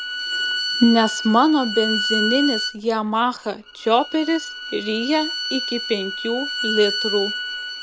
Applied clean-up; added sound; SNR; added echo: none; Bowed string instrument; 5 dB; none.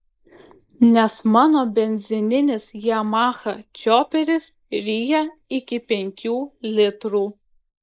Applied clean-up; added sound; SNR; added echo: neural mask model Resemble Enhance denoiser.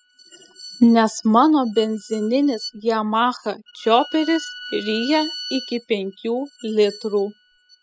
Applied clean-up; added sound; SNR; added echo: classical method spectral subtraction.